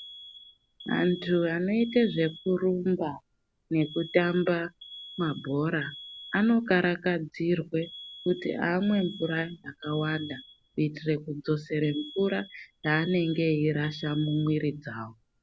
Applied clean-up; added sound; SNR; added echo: none; Alarm; 19 dB; none.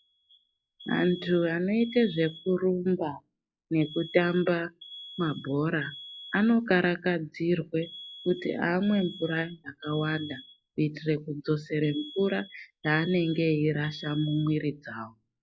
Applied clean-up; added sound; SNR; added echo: classical method log-MMSE.